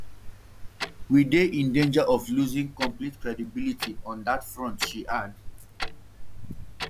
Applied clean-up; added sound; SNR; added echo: none; Clock; 8 dB; none.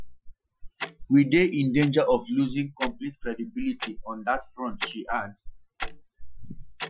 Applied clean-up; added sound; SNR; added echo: classical method Wiener filter.